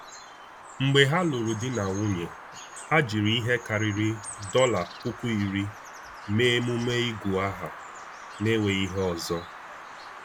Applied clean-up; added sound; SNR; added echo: none; Bird vocalization, bird call, bird song; 14 dB; none.